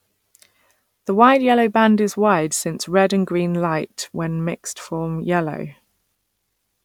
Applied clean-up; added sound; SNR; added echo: none; none; none; none.